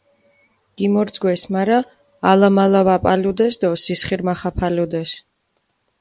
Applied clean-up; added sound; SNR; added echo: none; none; none; none.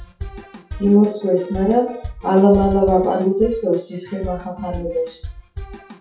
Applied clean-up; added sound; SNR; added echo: classical method WPE with log-MMSE.